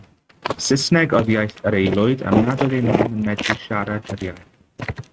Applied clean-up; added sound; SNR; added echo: neural mask model RNNoise.